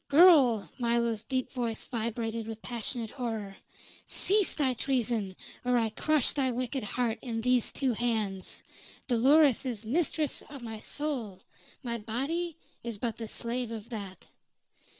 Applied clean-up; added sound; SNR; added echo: none; none; none; none.